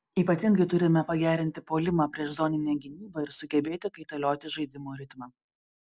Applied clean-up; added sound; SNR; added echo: none; none; none; none.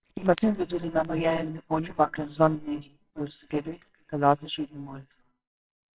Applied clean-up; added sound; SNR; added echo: neural separator model SepFormer WHAMR!.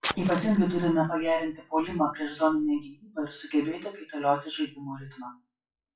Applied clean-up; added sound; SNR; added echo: classical method WPE with log-MMSE.